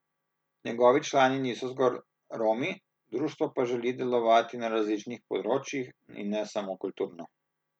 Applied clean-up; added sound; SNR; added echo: none; none; none; none.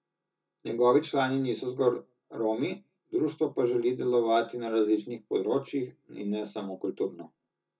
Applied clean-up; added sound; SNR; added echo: none; none; none; reverberation time 0.2 s.